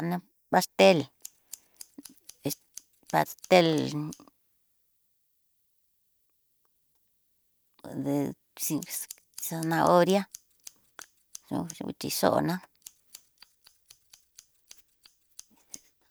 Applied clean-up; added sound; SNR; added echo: neural mask model DeepFilterNet 3.